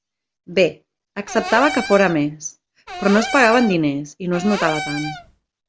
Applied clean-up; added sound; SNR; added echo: none; Cupboard open or close / Door; 9 dB; none.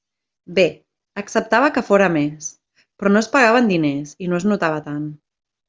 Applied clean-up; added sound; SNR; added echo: none; none; none; none.